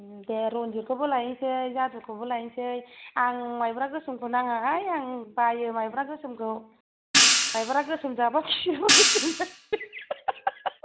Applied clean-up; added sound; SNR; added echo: none; Hi-hat; -4 dB; none.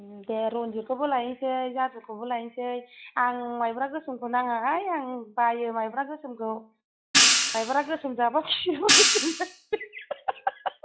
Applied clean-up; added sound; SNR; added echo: classical method log-MMSE.